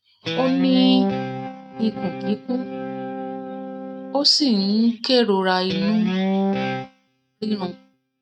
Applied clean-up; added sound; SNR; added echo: neural mask model RNNoise.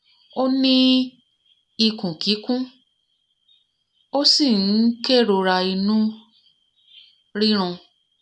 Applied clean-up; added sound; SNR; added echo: none; none; none; none.